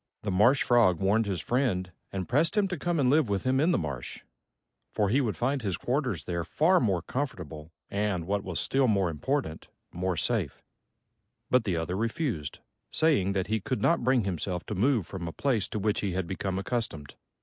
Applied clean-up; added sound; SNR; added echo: neural mask model Resemble Enhance denoiser.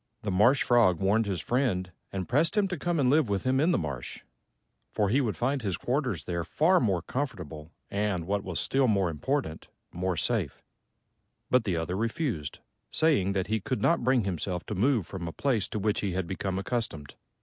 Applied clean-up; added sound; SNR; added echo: none; none; none; none.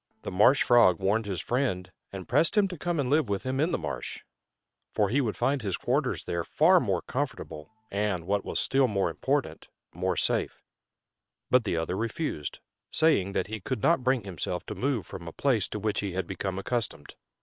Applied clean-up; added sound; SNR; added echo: neural separator model SepFormer WHAM!.